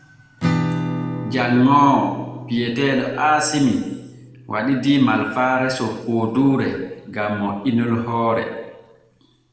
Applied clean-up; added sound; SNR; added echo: none; Acoustic guitar / Strum; 10 dB; reverberation time 1.0 s.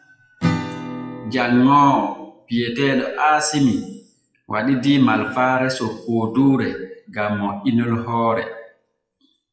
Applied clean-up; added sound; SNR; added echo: classical method WPE with log-MMSE.